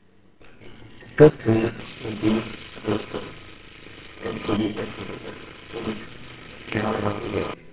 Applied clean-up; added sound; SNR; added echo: neural separator model SepFormer WHAMR!.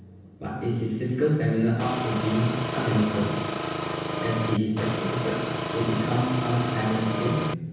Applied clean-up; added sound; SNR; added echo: none; Engine; 3 dB; reverberation time 1.1 s.